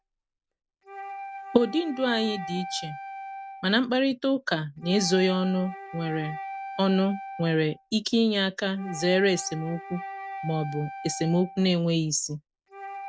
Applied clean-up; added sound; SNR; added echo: none; Wind instrument, woodwind instrument; 12 dB; none.